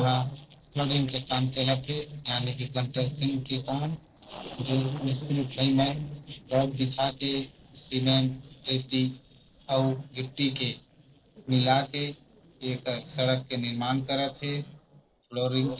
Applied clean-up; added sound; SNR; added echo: neural separator model SepFormer DNS4.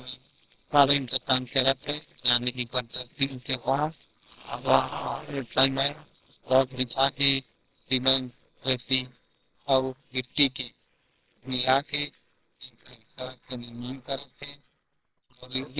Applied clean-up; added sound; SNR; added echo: neural separator model SepFormer WHAMR!.